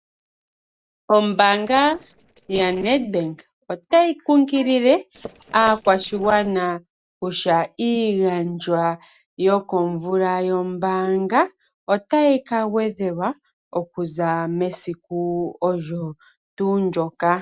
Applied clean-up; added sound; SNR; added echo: neural separator model SepFormer DNS4.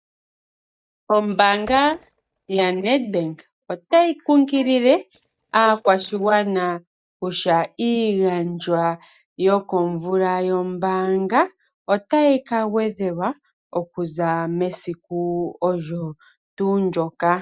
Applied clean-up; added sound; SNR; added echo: neural mask model DeepFilterNet 3.